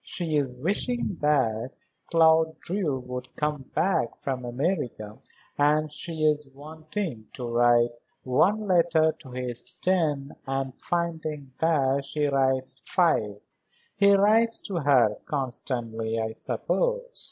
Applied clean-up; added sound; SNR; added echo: none; none; none; none.